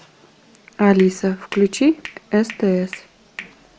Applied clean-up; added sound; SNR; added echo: none; Hands; 20 dB; none.